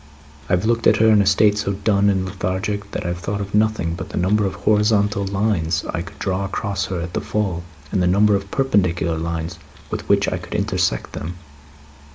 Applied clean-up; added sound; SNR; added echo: none; none; none; none.